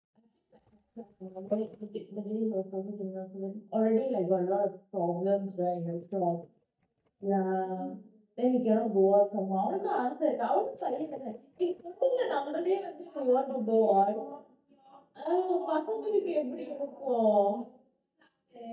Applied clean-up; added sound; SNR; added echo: neural mask model DeepFilterNet 3.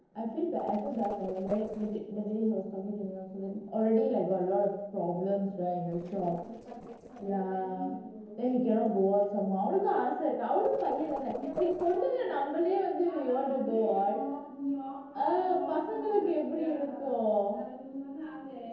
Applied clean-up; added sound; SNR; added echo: neural separator model SepFormer DNS4.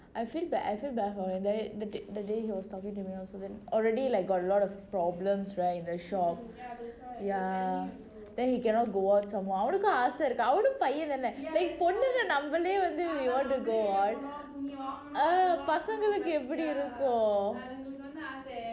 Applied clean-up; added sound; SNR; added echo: none; none; none; none.